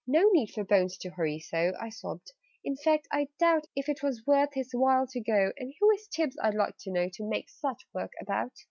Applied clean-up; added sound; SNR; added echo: none; none; none; none.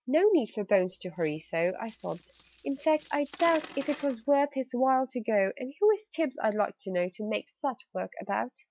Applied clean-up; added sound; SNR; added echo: none; Coin (dropping); 16 dB; none.